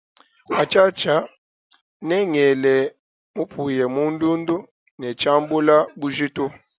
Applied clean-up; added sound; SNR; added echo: none; Bark; 9 dB; none.